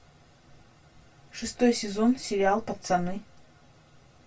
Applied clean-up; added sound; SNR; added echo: none; none; none; reverberation time 0.2 s.